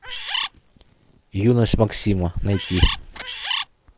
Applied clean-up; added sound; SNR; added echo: none; Bird; 5 dB; none.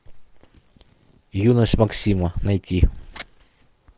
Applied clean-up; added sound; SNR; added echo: none; none; none; none.